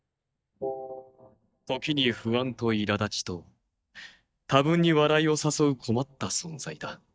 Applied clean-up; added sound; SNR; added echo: neural mask model DeepFilterNet 3.